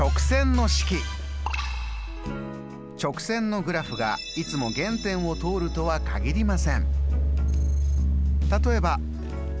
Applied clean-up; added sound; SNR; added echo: none; Engine; -3 dB; none.